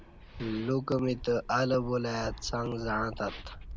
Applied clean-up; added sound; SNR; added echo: none; Fixed-wing aircraft, airplane; 14 dB; none.